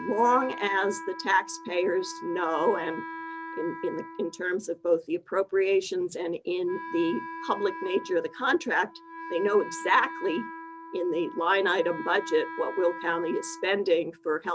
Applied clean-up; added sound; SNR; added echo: none; Wind instrument, woodwind instrument; 12 dB; none.